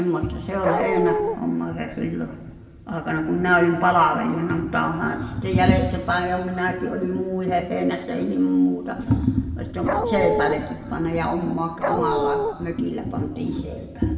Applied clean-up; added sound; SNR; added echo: none; Dog; 0 dB; reverberation time 1.5 s.